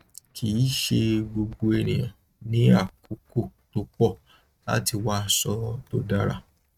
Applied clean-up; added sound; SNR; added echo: neural mask model RNNoise.